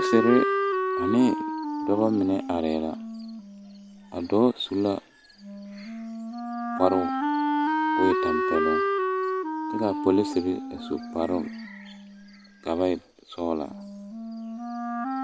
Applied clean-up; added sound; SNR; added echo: none; Wind instrument, woodwind instrument; 2 dB; none.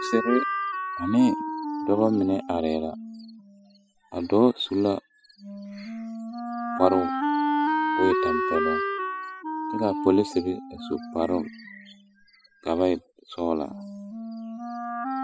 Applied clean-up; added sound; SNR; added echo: classical method spectral subtraction.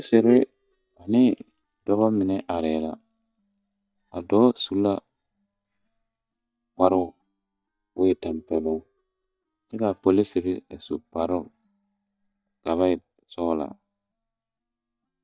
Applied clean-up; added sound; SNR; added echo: neural mask model DeepFilterNet 3.